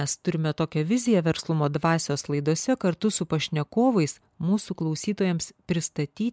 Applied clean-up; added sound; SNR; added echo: none; none; none; none.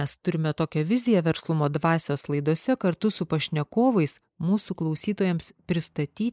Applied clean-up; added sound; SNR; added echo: neural mask model Resemble Enhance denoiser.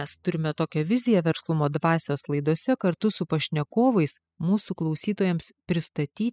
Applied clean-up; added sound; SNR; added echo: classical method spectral subtraction.